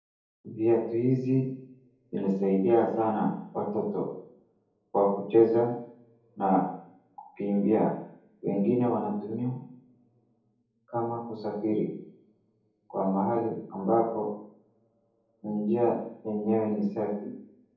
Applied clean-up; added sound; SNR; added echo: none; none; none; reverberation time 0.7 s.